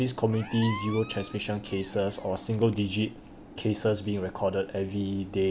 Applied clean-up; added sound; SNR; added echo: none; Squeak; 13 dB; none.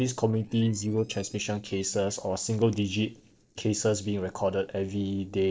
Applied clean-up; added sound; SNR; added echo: neural separator model SepFormer DNS4.